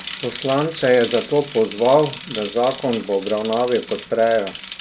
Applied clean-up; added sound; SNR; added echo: none; Bicycle; 14 dB; none.